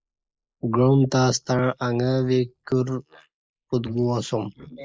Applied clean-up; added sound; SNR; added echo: neural mask model Resemble Enhance denoiser.